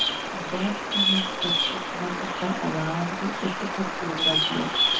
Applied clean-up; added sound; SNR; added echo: none; Bird vocalization, bird call, bird song; -4 dB; reverberation time 0.3 s.